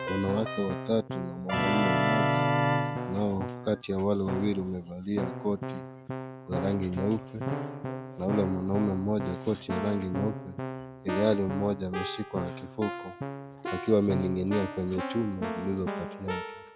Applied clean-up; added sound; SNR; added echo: none; Keyboard (musical); 3 dB; none.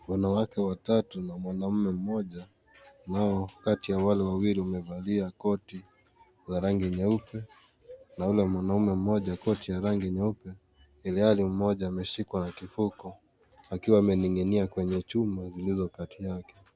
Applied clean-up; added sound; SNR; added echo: none; none; none; none.